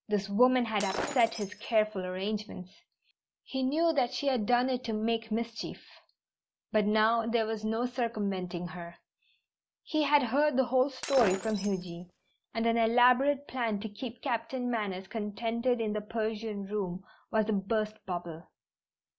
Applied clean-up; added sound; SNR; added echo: none; Shatter; 9 dB; none.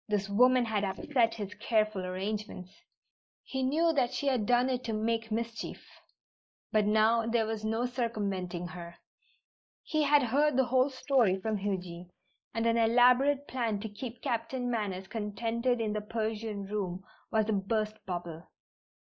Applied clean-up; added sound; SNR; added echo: neural mask model Resemble Enhance denoiser.